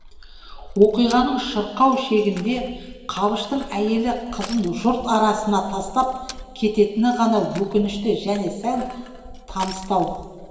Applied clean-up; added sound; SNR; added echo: none; Crushing; 18 dB; reverberation time 2.0 s.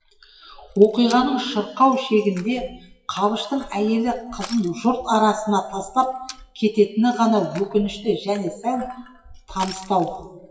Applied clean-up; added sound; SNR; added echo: classical method WPE with log-MMSE.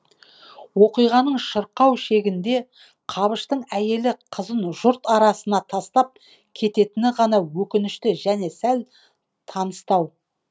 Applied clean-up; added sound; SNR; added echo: none; none; none; none.